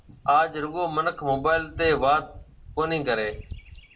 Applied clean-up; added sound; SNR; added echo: none; Bird vocalization, bird call, bird song; 18 dB; reverberation time 0.2 s.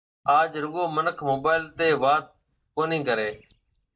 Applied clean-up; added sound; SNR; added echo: neural mask model DeepFilterNet 3.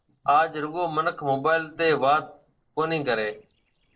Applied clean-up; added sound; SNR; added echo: neural separator model SepFormer DNS4.